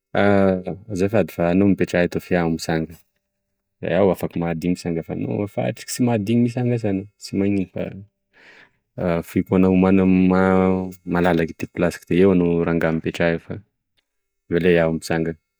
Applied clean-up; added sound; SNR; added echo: neural mask model DeepFilterNet 3.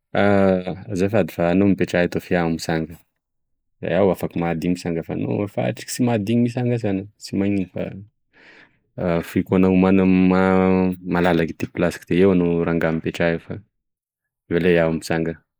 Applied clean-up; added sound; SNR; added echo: neural mask model Resemble Enhance denoiser.